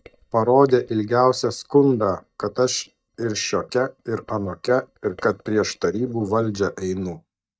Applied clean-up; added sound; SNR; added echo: neural mask model DeepFilterNet 3.